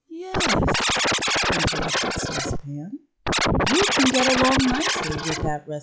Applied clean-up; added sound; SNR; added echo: classical method log-MMSE.